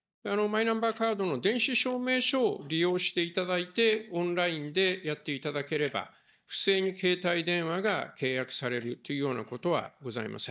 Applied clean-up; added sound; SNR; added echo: neural mask model DeepFilterNet 3.